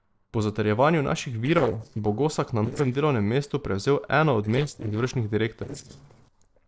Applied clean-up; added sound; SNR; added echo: neural separator model SepFormer DNS4.